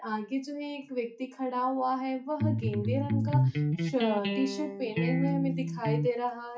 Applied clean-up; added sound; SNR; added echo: classical method WPE with log-MMSE.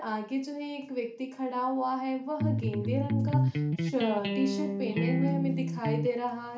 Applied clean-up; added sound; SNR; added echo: none; Electric guitar; -3 dB; reverberation time 0.4 s.